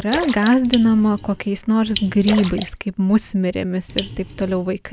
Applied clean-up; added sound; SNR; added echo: none; Raindrop + Splash, splatter; 13 dB; none.